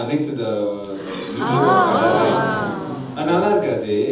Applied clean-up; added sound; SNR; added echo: none; Gasp; 0 dB; reverberation time 0.8 s.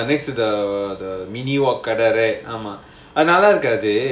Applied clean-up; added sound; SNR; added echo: none; none; none; none.